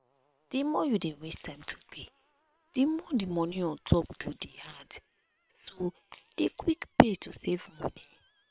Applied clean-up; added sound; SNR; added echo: neural separator model SepFormer WHAM!.